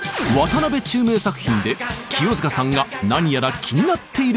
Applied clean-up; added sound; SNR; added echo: none; none; none; none.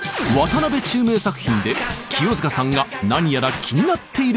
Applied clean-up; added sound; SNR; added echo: none; Rattle; 17 dB; none.